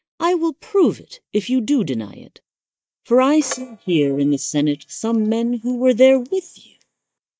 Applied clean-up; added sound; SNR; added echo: neural mask model DeepFilterNet 3.